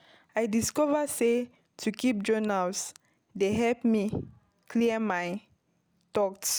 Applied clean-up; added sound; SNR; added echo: none; none; none; none.